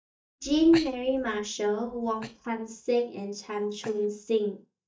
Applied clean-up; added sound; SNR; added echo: neural mask model DeepFilterNet 3.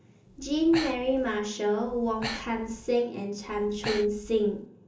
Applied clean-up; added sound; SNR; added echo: none; Breathing; 13 dB; reverberation time 0.8 s.